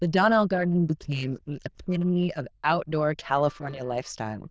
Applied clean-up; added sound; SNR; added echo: neural diffusion model UNIVERSE++.